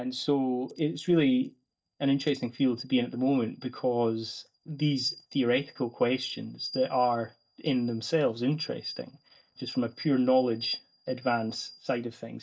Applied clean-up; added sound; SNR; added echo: neural mask model DeepFilterNet 3.